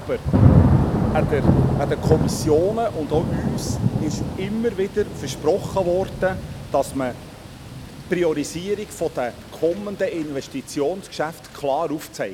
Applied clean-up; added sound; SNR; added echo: none; Thunder / Rain; -1 dB; none.